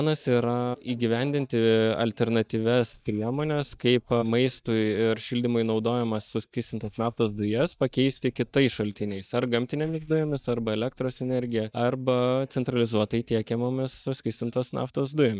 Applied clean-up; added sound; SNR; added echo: neural mask model DeepFilterNet 3.